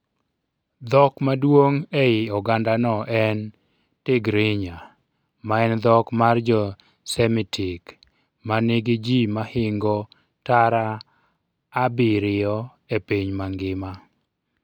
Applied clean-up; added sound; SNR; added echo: none; none; none; none.